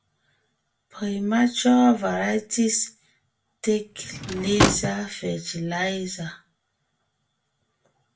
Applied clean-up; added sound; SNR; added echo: none; Drawer open or close / Wood; 0 dB; reverberation time 0.2 s.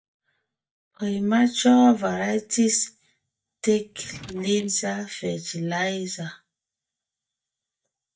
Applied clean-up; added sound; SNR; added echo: neural mask model DeepFilterNet 3.